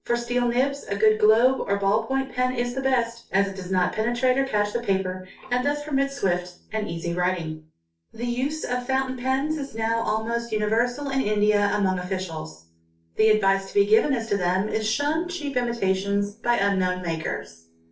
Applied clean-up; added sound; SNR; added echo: neural separator model SepFormer DNS4.